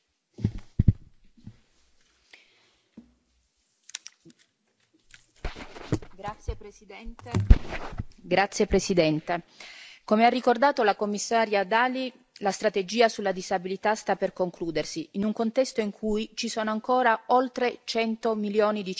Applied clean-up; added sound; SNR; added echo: none; none; none; none.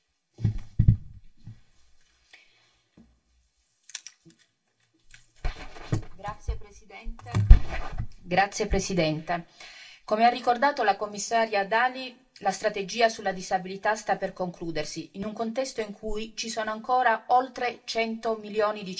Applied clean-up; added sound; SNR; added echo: none; none; none; reverberation time 0.2 s.